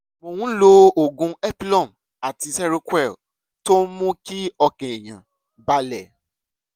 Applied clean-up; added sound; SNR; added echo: none; none; none; none.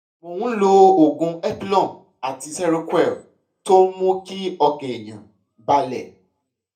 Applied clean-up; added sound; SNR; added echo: none; none; none; reverberation time 0.3 s.